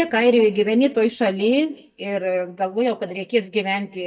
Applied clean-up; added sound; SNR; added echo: neural mask model DeepFilterNet 3.